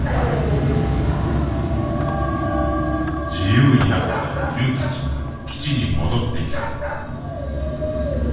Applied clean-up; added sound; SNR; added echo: none; Squeak; 13 dB; reverberation time 1.2 s.